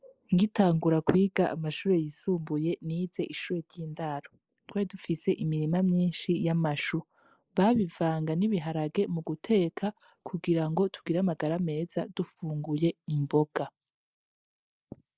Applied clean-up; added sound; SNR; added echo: neural mask model Resemble Enhance denoiser.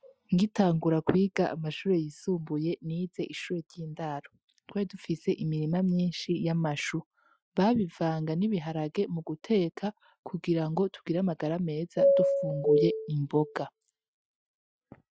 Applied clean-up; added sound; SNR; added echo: classical method Wiener filter.